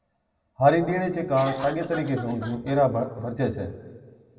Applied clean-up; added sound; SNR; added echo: none; Cough; 13 dB; reverberation time 1.4 s.